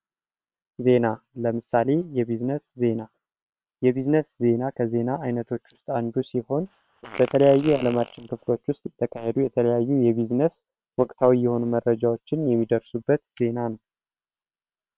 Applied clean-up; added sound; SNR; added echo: neural separator model SepFormer WHAM!.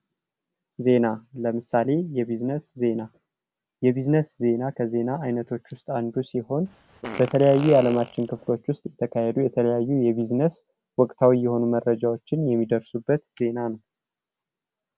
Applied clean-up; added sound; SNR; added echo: none; Fart; 14 dB; none.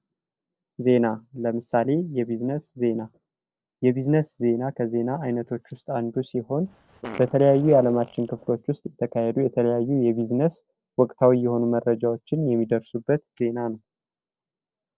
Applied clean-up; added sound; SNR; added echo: neural separator model SepFormer DNS4.